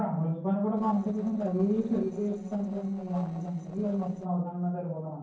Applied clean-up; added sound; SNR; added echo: neural separator model SepFormer DNS4.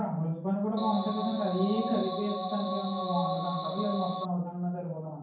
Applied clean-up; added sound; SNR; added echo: none; Organ; 2 dB; reverberation time 0.9 s.